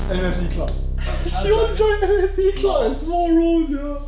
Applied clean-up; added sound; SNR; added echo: none; Keyboard (musical); 4 dB; none.